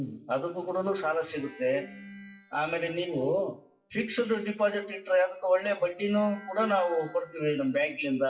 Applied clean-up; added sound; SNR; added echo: classical method WPE with log-MMSE.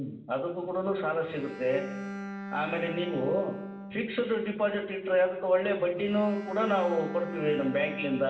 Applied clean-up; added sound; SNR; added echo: none; Bowed string instrument; 12 dB; reverberation time 1.0 s.